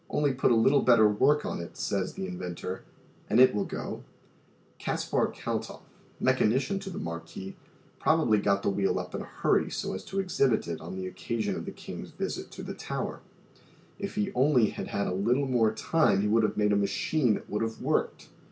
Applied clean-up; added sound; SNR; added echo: none; none; none; none.